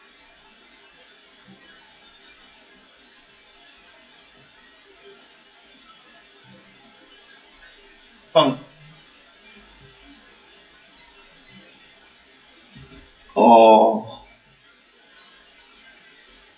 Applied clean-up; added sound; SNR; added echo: classical method WPE with log-MMSE.